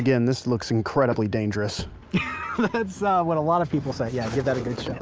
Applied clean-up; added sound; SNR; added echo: none; Bass drum; 19 dB; none.